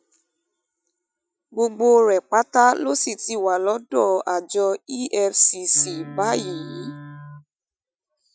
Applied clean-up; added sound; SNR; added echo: classical method Wiener filter.